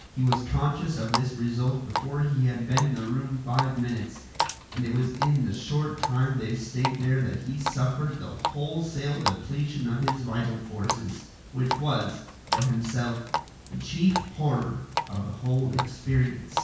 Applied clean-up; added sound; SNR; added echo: none; Water tap, faucet; 7 dB; reverberation time 0.6 s.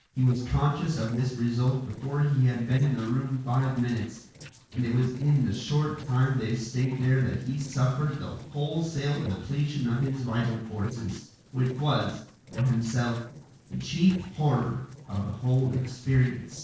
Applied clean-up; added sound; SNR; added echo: neural separator model SepFormer DNS4.